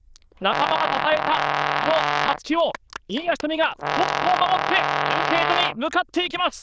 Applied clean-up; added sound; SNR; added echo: neural diffusion model UNIVERSE++.